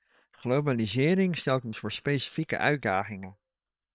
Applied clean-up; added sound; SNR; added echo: neural separator model SepFormer WHAM!.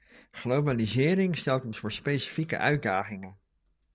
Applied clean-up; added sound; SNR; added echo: none; none; none; none.